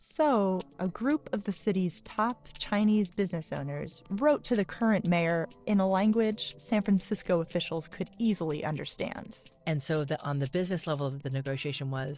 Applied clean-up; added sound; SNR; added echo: neural separator model SepFormer DNS4.